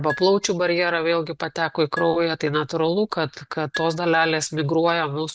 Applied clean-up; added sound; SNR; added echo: none; Marimba, xylophone; 17 dB; none.